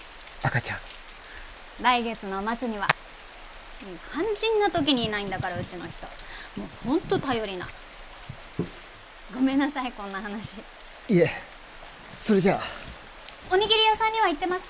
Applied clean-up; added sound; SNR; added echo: none; Hands; 13 dB; none.